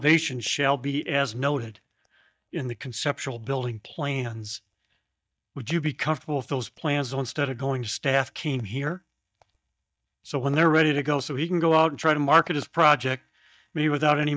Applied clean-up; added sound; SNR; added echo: neural mask model DeepFilterNet 3.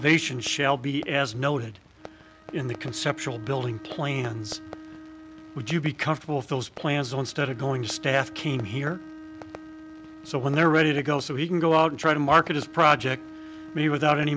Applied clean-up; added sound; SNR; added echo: none; Fireworks + Bowed string instrument; 17 dB; none.